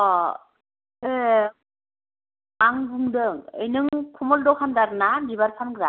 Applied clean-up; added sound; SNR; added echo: none; none; none; none.